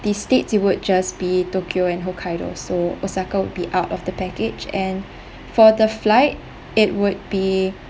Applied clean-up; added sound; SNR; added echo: none; none; none; none.